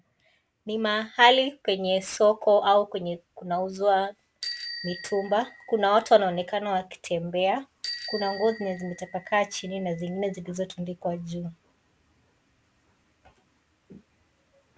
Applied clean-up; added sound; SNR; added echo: none; Bicycle bell; 14 dB; none.